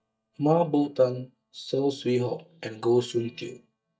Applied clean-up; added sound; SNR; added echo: neural mask model DeepFilterNet 3.